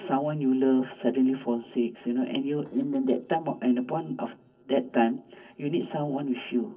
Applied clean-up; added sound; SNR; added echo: neural separator model SepFormer DNS4.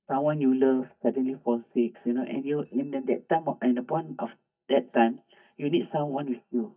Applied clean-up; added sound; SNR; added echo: neural mask model DeepFilterNet 3.